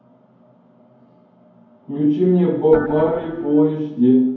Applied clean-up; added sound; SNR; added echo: none; Organ; 11 dB; reverberation time 0.9 s.